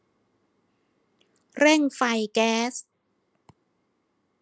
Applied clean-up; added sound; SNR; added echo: none; none; none; none.